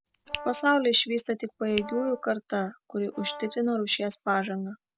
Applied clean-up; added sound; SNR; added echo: none; Brass instrument + Finger snapping; 14 dB; none.